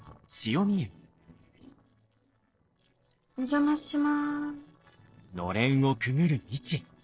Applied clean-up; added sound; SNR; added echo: neural separator model SepFormer DNS4.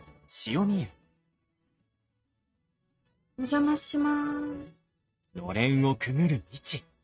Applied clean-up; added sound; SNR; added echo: neural mask model RNNoise.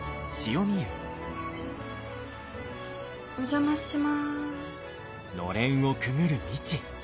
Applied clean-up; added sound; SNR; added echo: none; none; none; none.